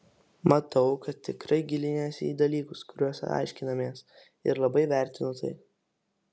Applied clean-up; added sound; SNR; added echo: none; none; none; none.